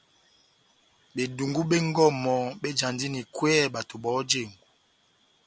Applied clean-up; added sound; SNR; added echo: none; none; none; none.